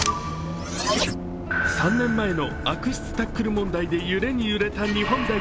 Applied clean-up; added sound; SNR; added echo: none; Bus; 7 dB; none.